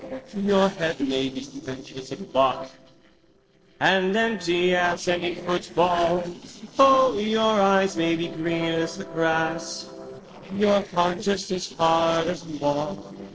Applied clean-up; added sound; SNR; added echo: neural separator model SepFormer DNS4.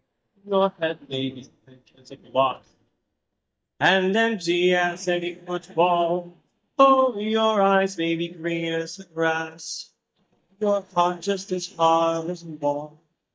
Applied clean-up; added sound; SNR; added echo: neural mask model DeepFilterNet 3.